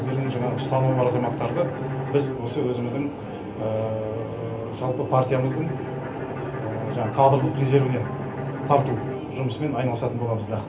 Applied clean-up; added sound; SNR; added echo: none; Bowed string instrument; 9 dB; reverberation time 0.3 s.